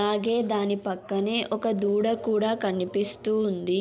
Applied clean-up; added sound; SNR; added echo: none; none; none; none.